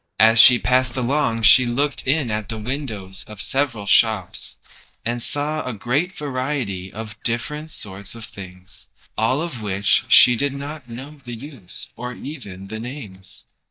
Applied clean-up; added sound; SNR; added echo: neural mask model DeepFilterNet 3.